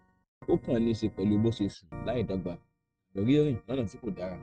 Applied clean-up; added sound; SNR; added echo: neural mask model RNNoise.